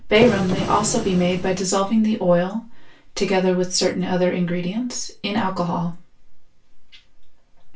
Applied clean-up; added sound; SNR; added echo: none; Printer; 6 dB; reverberation time 0.3 s.